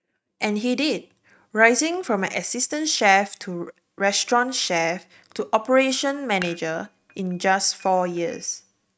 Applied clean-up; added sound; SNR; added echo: neural mask model RNNoise.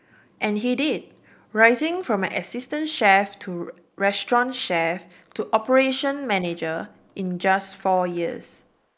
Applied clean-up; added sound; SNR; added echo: neural mask model Resemble Enhance denoiser.